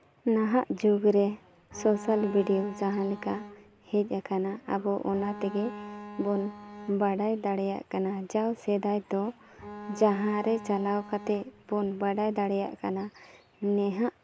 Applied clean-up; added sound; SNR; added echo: none; Bowed string instrument; 13 dB; none.